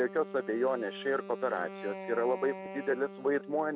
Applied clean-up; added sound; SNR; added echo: none; Wind instrument, woodwind instrument; 12 dB; none.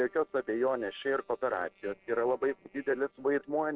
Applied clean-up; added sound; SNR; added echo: neural separator model SepFormer DNS4.